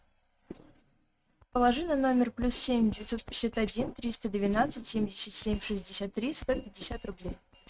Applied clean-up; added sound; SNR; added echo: neural mask model RNNoise.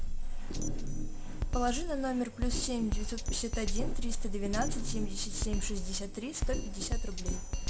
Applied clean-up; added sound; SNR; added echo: none; Drum kit; -5 dB; none.